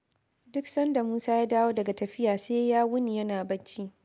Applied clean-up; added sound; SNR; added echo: none; none; none; none.